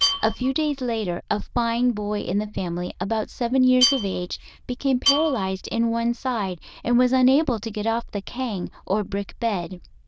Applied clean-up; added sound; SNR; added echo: neural diffusion model UNIVERSE++.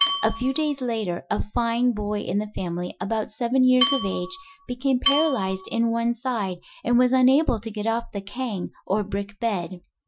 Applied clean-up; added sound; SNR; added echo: classical method Wiener filter.